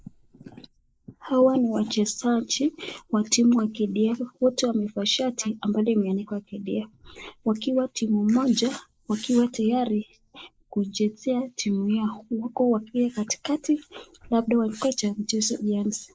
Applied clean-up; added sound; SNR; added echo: neural mask model Resemble Enhance denoiser.